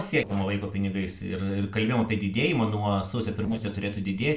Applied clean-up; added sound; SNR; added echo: neural separator model SepFormer DNS4.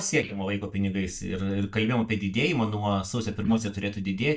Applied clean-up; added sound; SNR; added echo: neural mask model DeepFilterNet 3.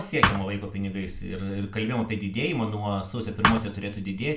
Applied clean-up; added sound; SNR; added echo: none; Thump, thud; -5 dB; reverberation time 0.3 s.